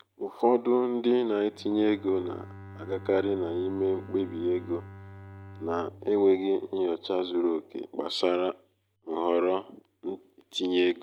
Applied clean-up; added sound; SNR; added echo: none; Bowed string instrument; 20 dB; none.